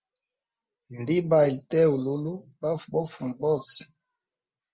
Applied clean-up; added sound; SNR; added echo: none; none; none; none.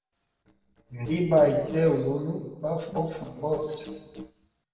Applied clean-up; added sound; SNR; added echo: neural separator model SepFormer DNS4.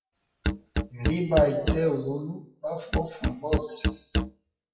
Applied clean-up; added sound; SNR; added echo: classical method WPE with log-MMSE.